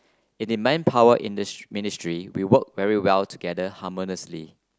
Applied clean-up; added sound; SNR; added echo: none; none; none; none.